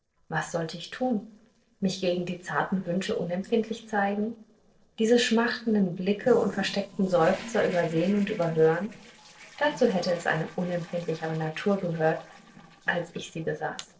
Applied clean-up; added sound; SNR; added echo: neural separator model SepFormer DNS4.